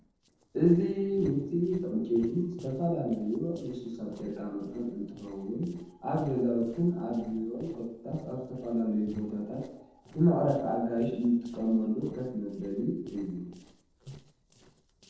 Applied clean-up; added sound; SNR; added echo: neural separator model SepFormer DNS4.